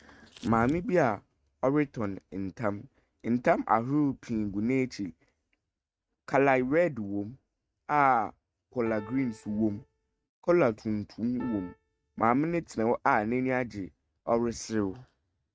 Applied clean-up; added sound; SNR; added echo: neural mask model RNNoise.